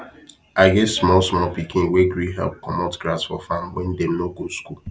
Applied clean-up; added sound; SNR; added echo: none; none; none; none.